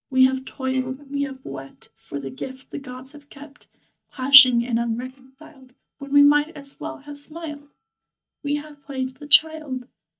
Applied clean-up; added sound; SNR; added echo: neural mask model DeepFilterNet 3.